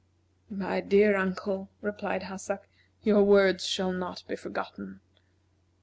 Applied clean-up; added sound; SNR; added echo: none; none; none; none.